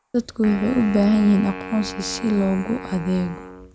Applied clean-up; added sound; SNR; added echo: none; Wind instrument, woodwind instrument; 13 dB; none.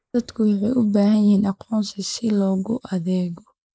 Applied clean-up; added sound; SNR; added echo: neural mask model Resemble Enhance denoiser.